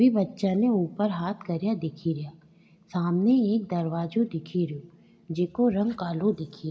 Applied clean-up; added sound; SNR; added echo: none; none; none; reverberation time 1.6 s.